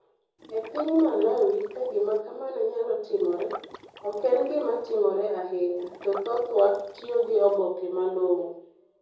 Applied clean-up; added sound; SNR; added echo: none; Liquid; 18 dB; reverberation time 0.7 s.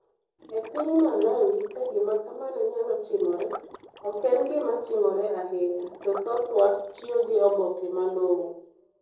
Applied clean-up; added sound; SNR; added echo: neural separator model SepFormer DNS4.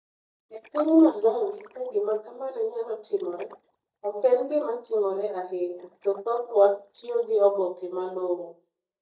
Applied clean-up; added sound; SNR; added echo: neural mask model DeepFilterNet 3.